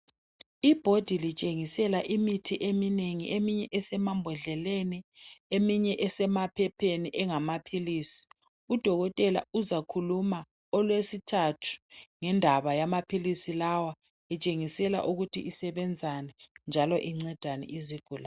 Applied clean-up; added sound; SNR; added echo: none; none; none; none.